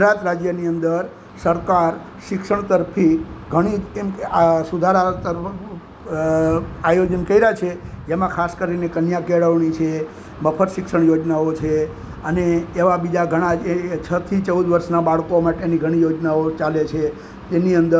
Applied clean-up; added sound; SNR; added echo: none; none; none; none.